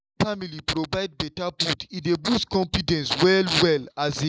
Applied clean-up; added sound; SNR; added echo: neural mask model Resemble Enhance denoiser.